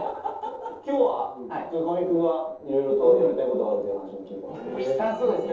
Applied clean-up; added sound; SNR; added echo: neural separator model SepFormer DNS4.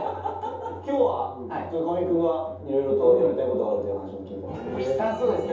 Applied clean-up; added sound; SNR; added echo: none; Bowed string instrument; 20 dB; reverberation time 0.7 s.